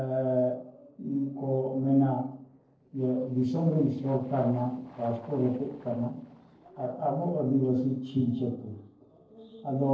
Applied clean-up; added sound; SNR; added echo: neural separator model SepFormer DNS4.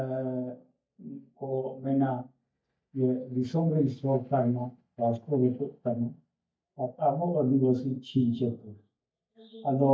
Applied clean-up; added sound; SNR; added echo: neural mask model DeepFilterNet 3.